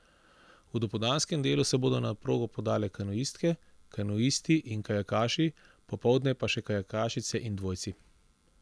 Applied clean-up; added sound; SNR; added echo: none; none; none; none.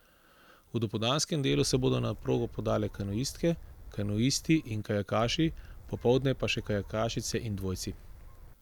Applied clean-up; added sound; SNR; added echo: none; Gull, seagull / Wind; 15 dB; none.